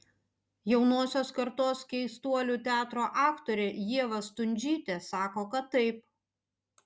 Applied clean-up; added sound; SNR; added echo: none; none; none; none.